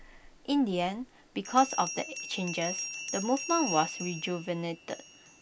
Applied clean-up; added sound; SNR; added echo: none; Bell; 9 dB; none.